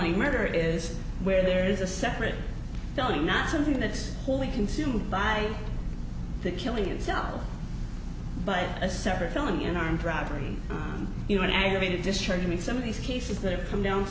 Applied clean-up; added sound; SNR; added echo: none; Squeak; 19 dB; none.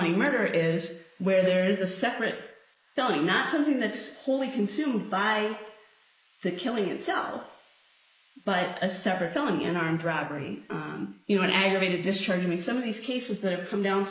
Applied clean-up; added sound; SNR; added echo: neural mask model Resemble Enhance denoiser.